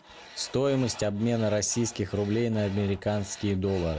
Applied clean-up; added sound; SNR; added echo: none; Tools; 19 dB; none.